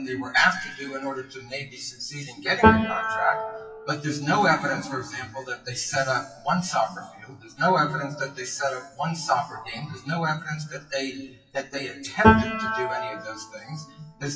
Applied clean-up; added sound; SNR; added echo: classical method WPE with log-MMSE.